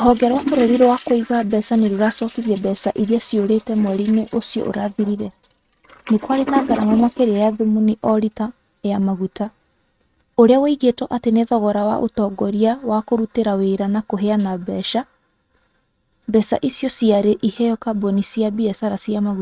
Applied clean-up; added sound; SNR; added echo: neural mask model RNNoise.